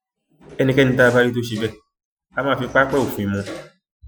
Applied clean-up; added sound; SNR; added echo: classical method Wiener filter.